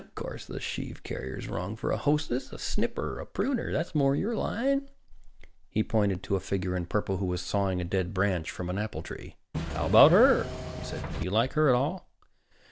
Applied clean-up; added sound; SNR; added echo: none; Engine / Mechanisms; 6 dB; none.